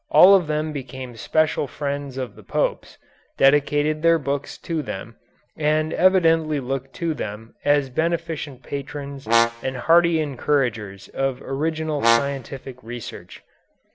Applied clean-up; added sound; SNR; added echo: none; Brass instrument; 3 dB; none.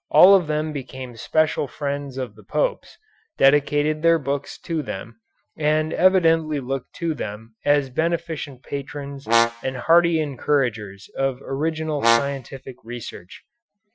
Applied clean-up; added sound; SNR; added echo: classical method Wiener filter.